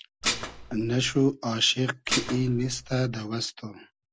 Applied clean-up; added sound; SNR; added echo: none; Dishes, pots, and pans; 6 dB; none.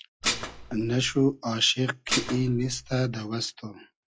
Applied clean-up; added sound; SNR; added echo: classical method log-MMSE.